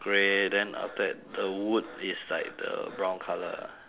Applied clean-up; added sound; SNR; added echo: none; Frog; 20 dB; none.